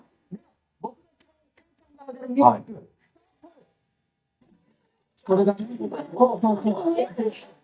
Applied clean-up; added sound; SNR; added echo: neural mask model DeepFilterNet 3.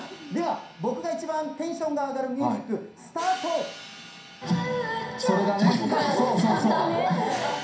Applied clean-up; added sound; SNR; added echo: none; Hi-hat; 20 dB; reverberation time 0.5 s.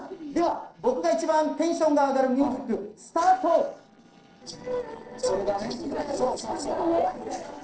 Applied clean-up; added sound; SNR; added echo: neural separator model SepFormer DNS4.